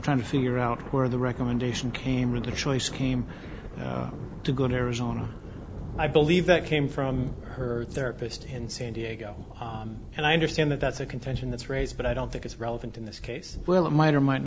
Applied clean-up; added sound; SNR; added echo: none; Thunder; 11 dB; none.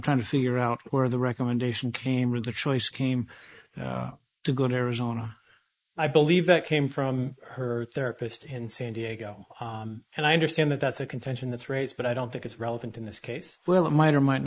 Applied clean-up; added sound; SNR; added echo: neural mask model Resemble Enhance denoiser.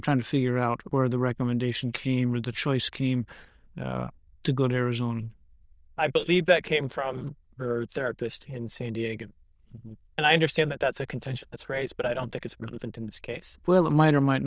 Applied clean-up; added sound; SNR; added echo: neural diffusion model UNIVERSE++.